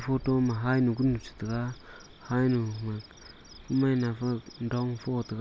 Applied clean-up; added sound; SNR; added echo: none; none; none; none.